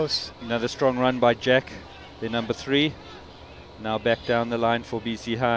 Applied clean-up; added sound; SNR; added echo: none; Mechanical fan; 20 dB; none.